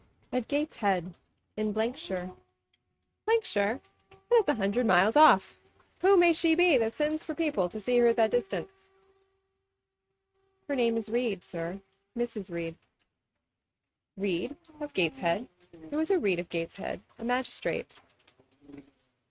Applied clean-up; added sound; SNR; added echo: neural mask model RNNoise.